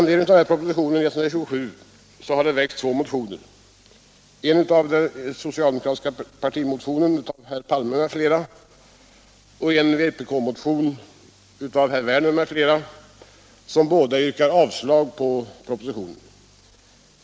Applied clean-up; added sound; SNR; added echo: none; none; none; none.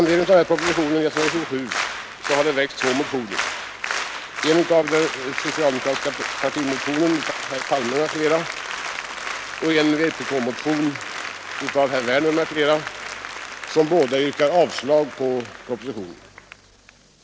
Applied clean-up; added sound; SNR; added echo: none; Applause; 7 dB; none.